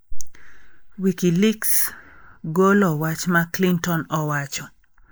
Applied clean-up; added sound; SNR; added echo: neural mask model Resemble Enhance denoiser.